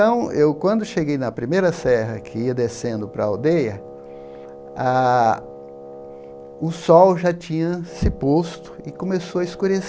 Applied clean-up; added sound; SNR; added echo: none; Wind instrument, woodwind instrument; 18 dB; none.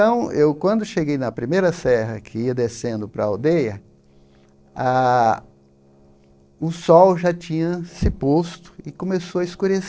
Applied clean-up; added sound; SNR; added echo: neural separator model SepFormer DNS4.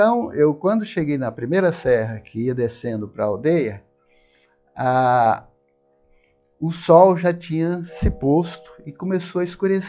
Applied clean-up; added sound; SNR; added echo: classical method log-MMSE.